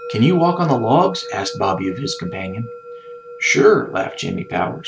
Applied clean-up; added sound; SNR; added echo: none; Musical instrument; 14 dB; none.